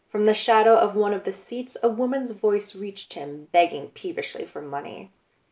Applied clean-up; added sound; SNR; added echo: none; none; none; none.